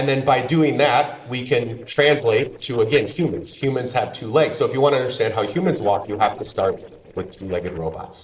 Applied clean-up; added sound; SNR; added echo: neural separator model SepFormer DNS4.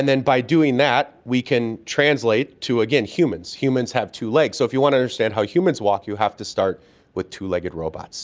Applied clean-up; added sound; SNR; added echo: none; none; none; none.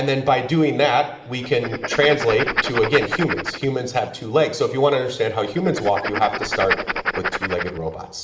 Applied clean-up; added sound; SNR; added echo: none; Writing; 6 dB; reverberation time 1.2 s.